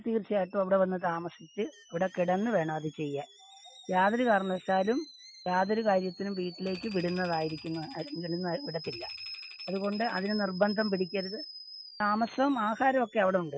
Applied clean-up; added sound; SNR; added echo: classical method Wiener filter.